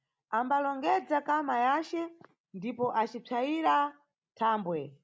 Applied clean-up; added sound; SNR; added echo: none; none; none; none.